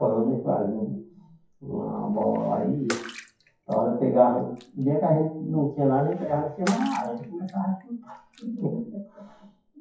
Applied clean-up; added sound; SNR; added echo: classical method WPE with log-MMSE.